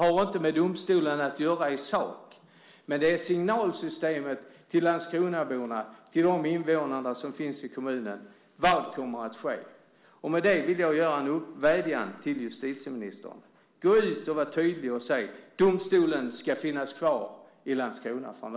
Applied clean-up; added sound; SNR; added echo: none; none; none; none.